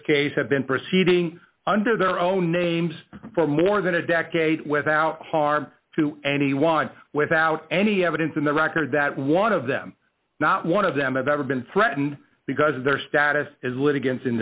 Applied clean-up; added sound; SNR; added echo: none; none; none; none.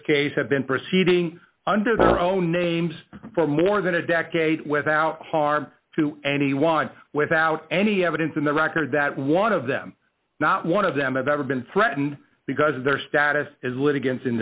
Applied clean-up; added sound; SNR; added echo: none; Brass instrument; 3 dB; none.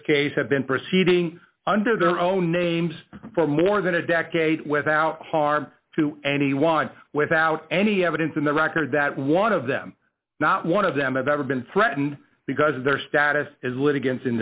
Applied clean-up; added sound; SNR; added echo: neural mask model Resemble Enhance denoiser.